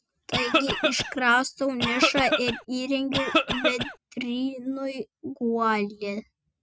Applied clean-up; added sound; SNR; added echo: none; Cough; -2 dB; none.